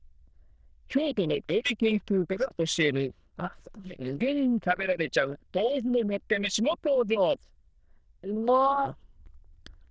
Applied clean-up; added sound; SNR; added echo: neural diffusion model UNIVERSE++.